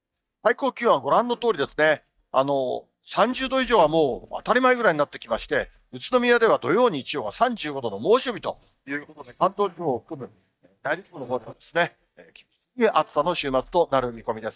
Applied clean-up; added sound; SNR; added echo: neural mask model DeepFilterNet 3.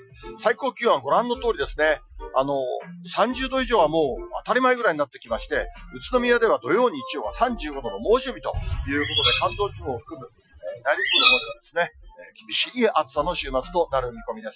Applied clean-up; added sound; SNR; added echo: classical method Wiener filter.